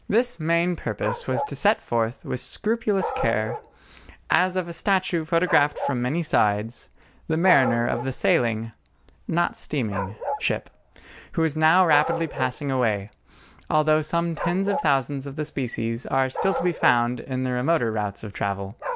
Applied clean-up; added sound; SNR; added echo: none; Bark; 10 dB; none.